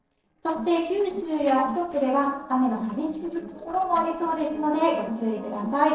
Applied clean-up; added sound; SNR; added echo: neural separator model SepFormer DNS4.